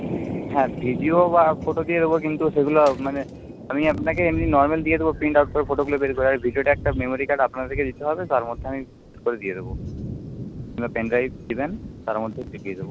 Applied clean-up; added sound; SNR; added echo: none; Thunder; 11 dB; none.